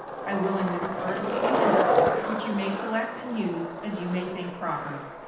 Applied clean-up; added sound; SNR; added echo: none; Skateboard; -3 dB; reverberation time 0.9 s.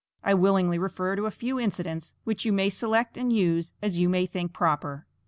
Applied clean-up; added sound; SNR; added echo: none; none; none; none.